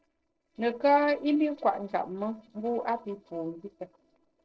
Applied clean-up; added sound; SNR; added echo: neural separator model SepFormer DNS4.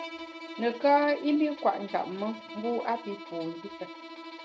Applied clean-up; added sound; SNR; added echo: none; Bowed string instrument; 13 dB; none.